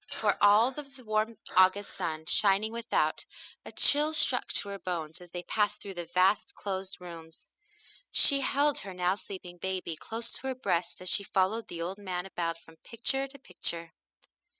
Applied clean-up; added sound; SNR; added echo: classical method spectral subtraction.